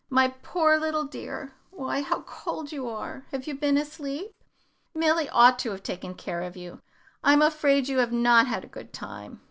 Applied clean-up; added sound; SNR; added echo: none; none; none; none.